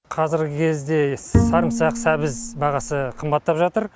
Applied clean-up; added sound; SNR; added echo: none; Bowed string instrument; 2 dB; none.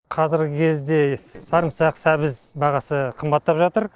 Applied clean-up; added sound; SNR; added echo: neural separator model SepFormer DNS4.